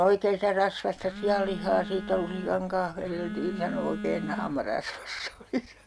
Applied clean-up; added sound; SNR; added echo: none; Telephone; 9 dB; none.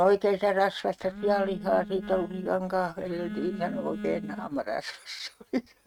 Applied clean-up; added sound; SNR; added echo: neural mask model RNNoise.